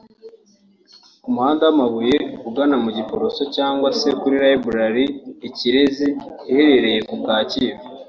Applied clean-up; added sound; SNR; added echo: none; none; none; none.